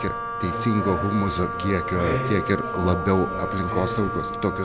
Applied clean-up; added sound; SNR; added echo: none; Wind instrument, woodwind instrument; 6 dB; none.